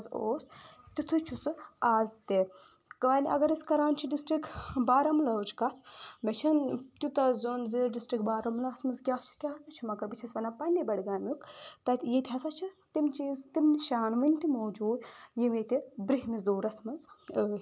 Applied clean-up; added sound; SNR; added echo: none; none; none; none.